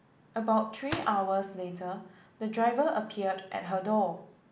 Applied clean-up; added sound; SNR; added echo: none; Gunshot, gunfire; 17 dB; none.